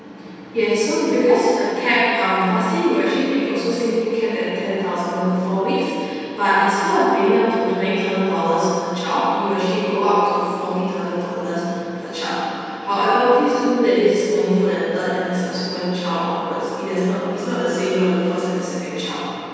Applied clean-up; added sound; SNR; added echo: none; none; none; reverberation time 2.1 s.